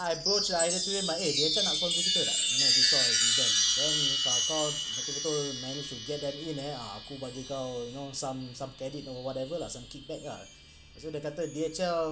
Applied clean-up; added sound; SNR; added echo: none; Chime; -4 dB; none.